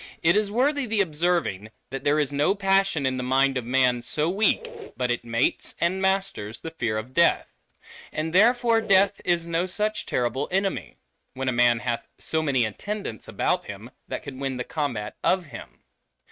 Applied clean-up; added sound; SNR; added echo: neural mask model RNNoise.